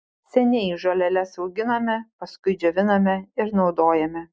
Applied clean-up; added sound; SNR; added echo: none; none; none; none.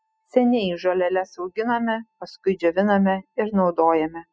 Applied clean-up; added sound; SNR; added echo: classical method spectral subtraction.